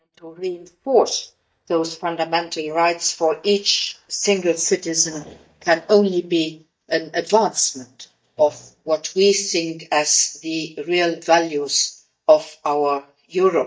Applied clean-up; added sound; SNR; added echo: neural mask model DeepFilterNet 3.